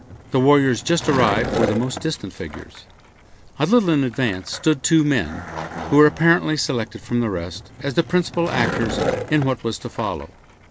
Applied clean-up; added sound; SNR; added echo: none; Skateboard; 9 dB; none.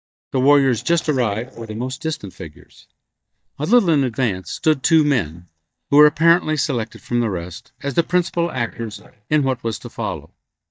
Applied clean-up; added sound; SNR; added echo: neural mask model DeepFilterNet 3.